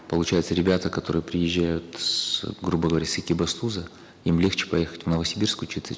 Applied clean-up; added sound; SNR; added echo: none; none; none; none.